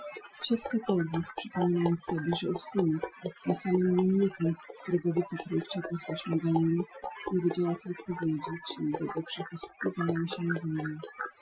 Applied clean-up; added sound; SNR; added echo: classical method Wiener filter.